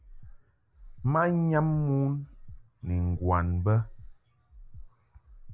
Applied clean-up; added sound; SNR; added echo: none; Breathing; 18 dB; none.